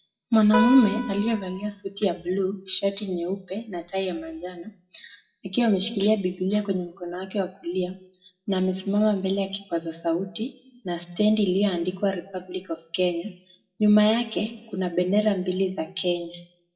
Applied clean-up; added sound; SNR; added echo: classical method WPE with log-MMSE.